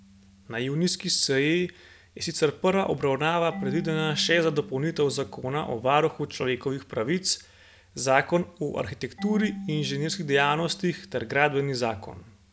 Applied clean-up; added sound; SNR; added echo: none; Marimba, xylophone / Wood; 16 dB; none.